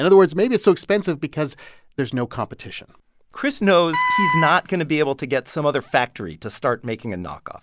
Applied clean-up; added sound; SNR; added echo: none; Wind instrument, woodwind instrument; 2 dB; none.